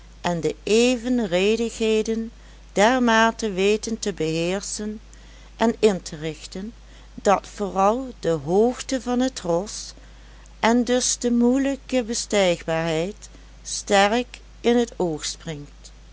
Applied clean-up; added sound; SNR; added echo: none; none; none; none.